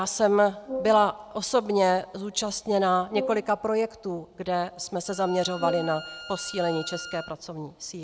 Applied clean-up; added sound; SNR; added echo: none; Bowed string instrument + Brass instrument; 13 dB; none.